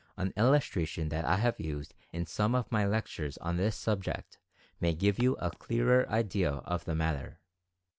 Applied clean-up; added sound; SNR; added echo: none; Walk, footsteps; 18 dB; none.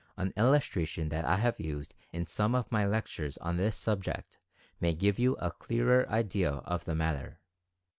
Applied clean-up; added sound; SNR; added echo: none; none; none; none.